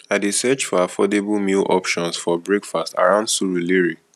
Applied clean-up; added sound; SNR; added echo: none; none; none; none.